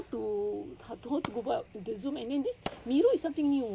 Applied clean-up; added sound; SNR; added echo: none; Fire; 16 dB; none.